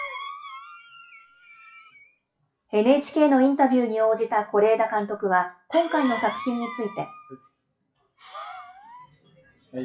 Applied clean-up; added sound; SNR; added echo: classical method WPE with log-MMSE.